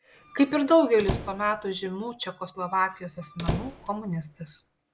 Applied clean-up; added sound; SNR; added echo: none; Squeak; 11 dB; none.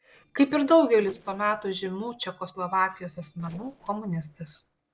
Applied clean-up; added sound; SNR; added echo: neural separator model SepFormer DNS4.